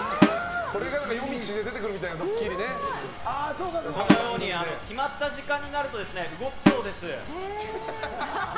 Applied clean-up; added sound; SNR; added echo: none; Snare drum; -2 dB; none.